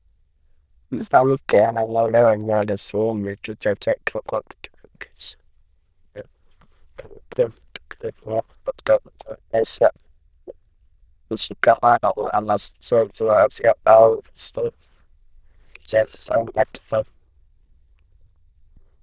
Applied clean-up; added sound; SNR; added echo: neural diffusion model UNIVERSE++.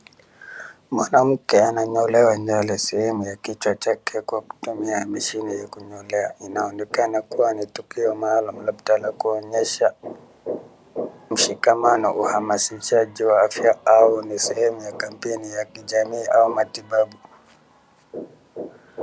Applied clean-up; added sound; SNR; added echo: none; none; none; none.